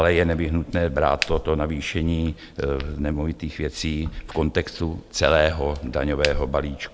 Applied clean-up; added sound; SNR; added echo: none; Crack; 12 dB; none.